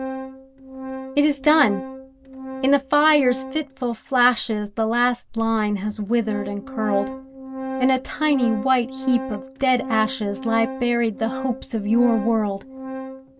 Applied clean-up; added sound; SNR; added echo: none; Organ; 10 dB; none.